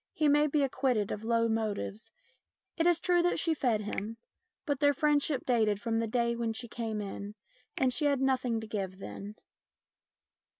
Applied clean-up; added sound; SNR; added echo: none; Finger snapping; 16 dB; none.